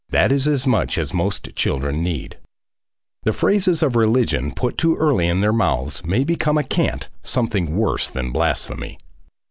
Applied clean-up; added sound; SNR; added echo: none; none; none; none.